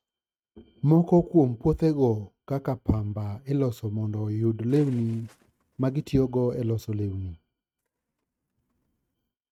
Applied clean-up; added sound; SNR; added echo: neural mask model RNNoise.